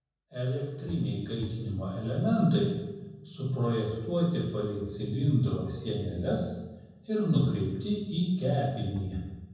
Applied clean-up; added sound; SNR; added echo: none; Bowed string instrument; 15 dB; reverberation time 1.1 s.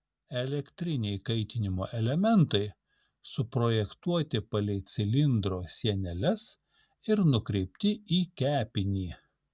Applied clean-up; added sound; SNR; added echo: none; none; none; none.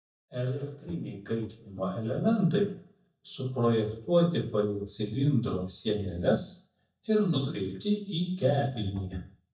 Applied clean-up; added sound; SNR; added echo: neural mask model DeepFilterNet 3.